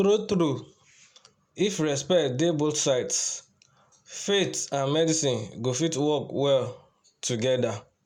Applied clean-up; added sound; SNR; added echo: none; none; none; none.